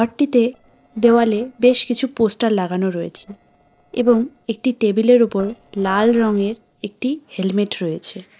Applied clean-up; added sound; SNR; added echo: neural separator model SepFormer DNS4.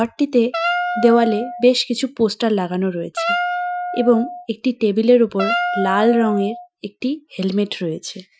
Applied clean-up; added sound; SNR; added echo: classical method Wiener filter.